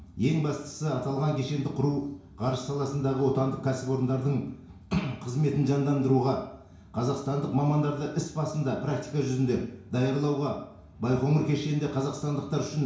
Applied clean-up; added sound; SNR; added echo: none; none; none; reverberation time 0.6 s.